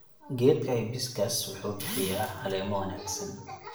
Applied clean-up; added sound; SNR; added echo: none; none; none; reverberation time 0.7 s.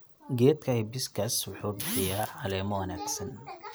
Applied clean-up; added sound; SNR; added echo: none; none; none; none.